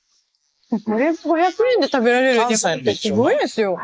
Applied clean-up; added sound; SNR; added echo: neural mask model Resemble Enhance denoiser.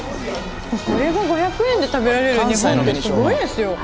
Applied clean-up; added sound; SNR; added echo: none; none; none; none.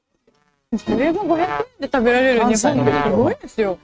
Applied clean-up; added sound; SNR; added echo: neural mask model RNNoise.